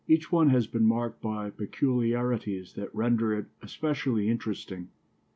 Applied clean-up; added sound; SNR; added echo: none; none; none; none.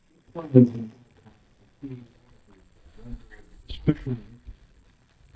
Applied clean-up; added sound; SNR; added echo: neural mask model DeepFilterNet 3.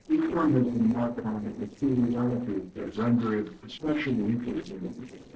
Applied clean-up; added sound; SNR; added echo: neural separator model SepFormer DNS4.